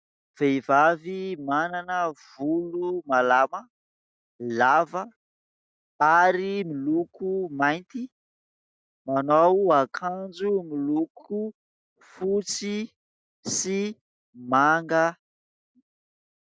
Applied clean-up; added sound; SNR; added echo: none; none; none; none.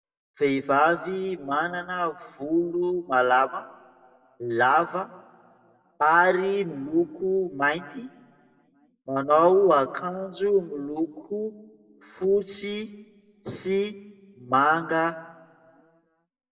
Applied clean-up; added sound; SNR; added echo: none; none; none; reverberation time 1.3 s.